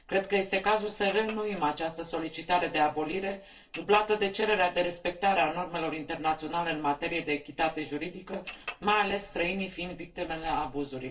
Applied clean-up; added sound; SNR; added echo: neural separator model SepFormer DNS4.